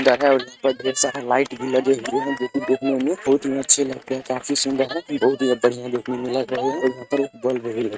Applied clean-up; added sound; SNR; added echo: neural mask model RNNoise.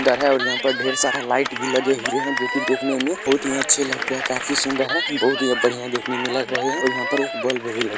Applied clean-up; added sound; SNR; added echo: none; Cheering / Clapping; 4 dB; none.